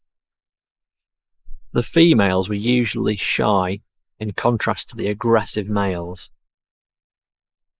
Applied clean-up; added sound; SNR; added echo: neural mask model Resemble Enhance denoiser.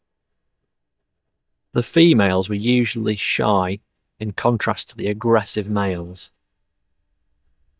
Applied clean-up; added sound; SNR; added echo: neural mask model DeepFilterNet 3.